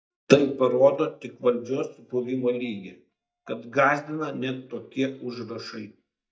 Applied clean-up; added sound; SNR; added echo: neural mask model DeepFilterNet 3.